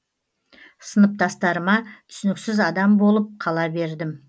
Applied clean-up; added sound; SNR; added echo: none; none; none; none.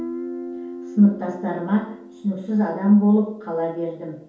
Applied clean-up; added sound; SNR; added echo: none; Guitar; 14 dB; reverberation time 0.7 s.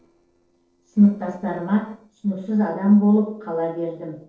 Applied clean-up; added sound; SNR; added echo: neural separator model SepFormer DNS4.